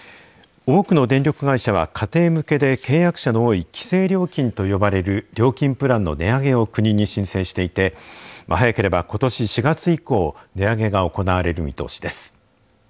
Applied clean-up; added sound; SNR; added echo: none; none; none; none.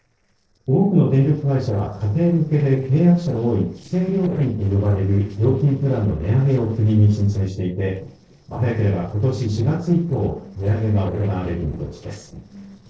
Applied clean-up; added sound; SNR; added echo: neural separator model SepFormer DNS4.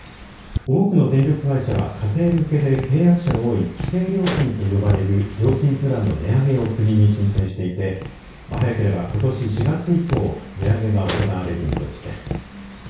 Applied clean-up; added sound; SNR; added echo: none; Tap; 10 dB; reverberation time 0.6 s.